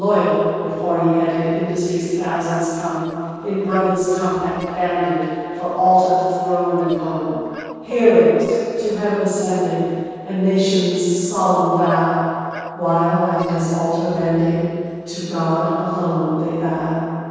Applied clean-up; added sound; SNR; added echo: neural separator model SepFormer DNS4.